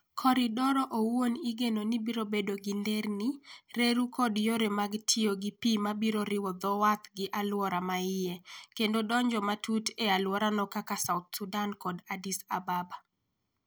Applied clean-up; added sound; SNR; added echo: none; none; none; none.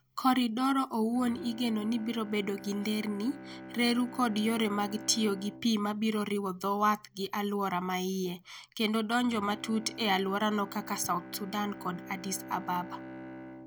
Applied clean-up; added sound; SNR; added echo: none; Bowed string instrument; 15 dB; none.